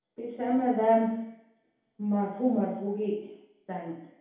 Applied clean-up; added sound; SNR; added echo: none; none; none; reverberation time 2.2 s.